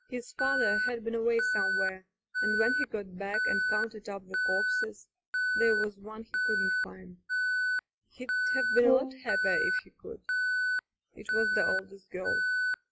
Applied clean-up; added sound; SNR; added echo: classical method log-MMSE.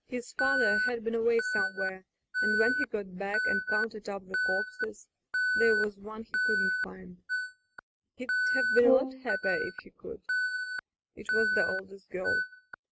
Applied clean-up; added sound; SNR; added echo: neural mask model RNNoise.